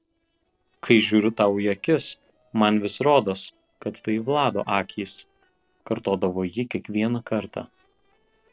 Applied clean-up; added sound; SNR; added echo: neural separator model SepFormer DNS4.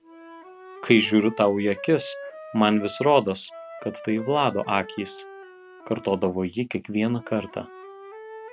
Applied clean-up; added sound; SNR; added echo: none; Wind instrument, woodwind instrument; 17 dB; none.